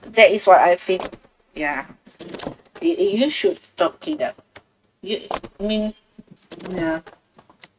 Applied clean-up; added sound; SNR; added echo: neural mask model RNNoise.